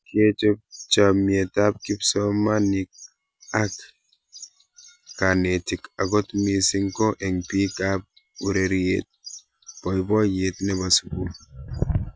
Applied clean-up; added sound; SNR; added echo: none; none; none; none.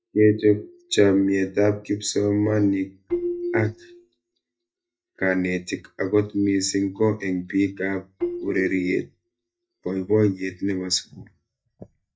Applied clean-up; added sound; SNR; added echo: neural mask model DeepFilterNet 3.